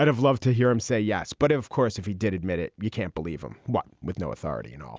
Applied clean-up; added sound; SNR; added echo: none; none; none; none.